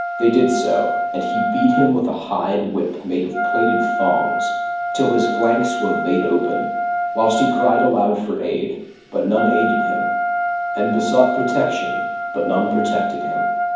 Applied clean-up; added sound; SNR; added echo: none; Wind instrument, woodwind instrument; 2 dB; reverberation time 1.2 s.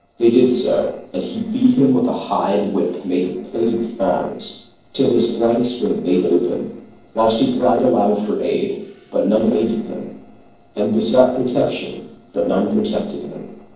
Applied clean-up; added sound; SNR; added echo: neural separator model SepFormer DNS4.